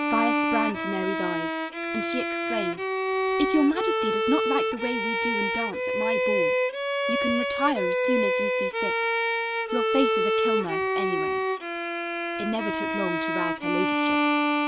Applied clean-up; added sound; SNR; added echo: none; Bowed string instrument; -5 dB; none.